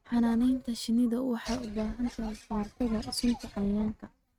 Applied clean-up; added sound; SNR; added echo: neural mask model RNNoise.